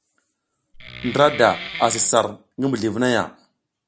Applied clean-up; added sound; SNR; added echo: none; Wood; 12 dB; none.